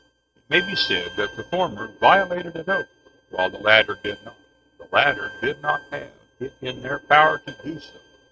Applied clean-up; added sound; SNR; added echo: neural mask model RNNoise.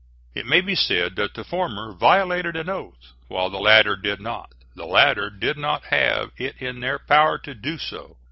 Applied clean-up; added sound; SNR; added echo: none; none; none; none.